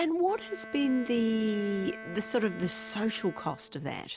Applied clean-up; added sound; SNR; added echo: none; Bowed string instrument; 14 dB; none.